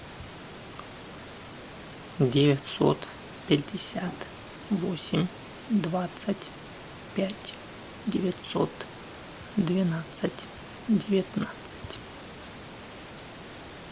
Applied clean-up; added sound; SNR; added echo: none; none; none; none.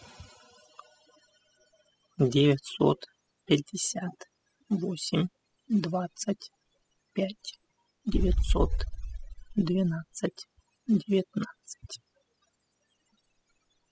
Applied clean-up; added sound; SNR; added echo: classical method spectral subtraction.